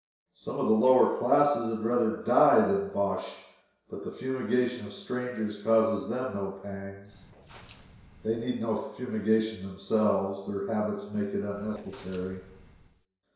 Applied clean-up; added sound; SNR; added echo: neural separator model SepFormer DNS4.